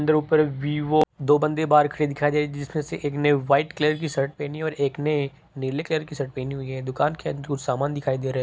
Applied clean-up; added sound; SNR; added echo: none; none; none; none.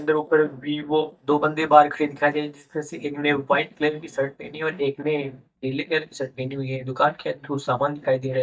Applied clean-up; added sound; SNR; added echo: neural mask model DeepFilterNet 3.